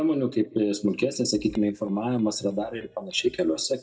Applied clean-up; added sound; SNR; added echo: neural mask model DeepFilterNet 3.